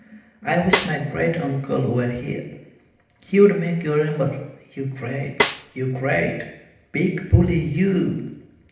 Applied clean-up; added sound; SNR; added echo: none; Snare drum; 4 dB; reverberation time 0.8 s.